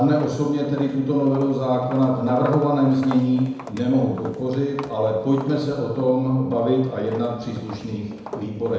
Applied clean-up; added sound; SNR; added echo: none; Walk, footsteps; 18 dB; reverberation time 1.0 s.